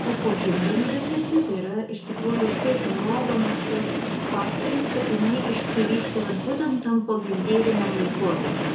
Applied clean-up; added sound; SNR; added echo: none; Train; 2 dB; reverberation time 0.6 s.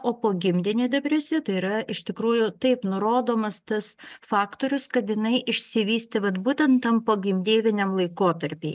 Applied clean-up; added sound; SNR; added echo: none; none; none; none.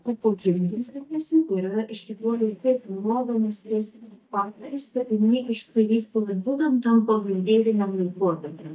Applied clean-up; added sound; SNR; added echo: neural mask model DeepFilterNet 3.